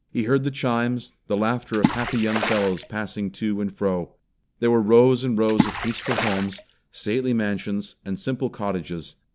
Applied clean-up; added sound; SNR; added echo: none; Water / Splash, splatter; 4 dB; none.